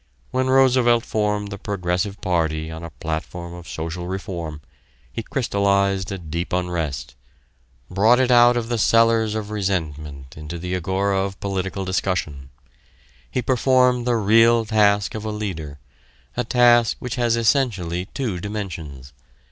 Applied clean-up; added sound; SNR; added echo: none; none; none; none.